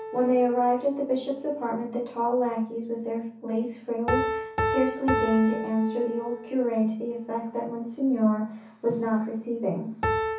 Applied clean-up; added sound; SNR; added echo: none; Piano; 7 dB; reverberation time 0.6 s.